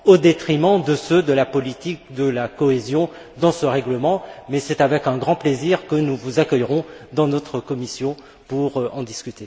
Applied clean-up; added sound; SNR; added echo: none; none; none; none.